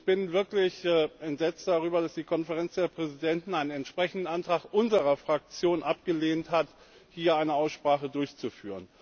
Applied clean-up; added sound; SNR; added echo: none; none; none; none.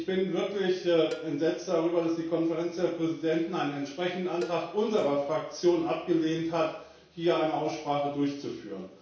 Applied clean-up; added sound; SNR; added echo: none; Cowbell; 19 dB; reverberation time 0.6 s.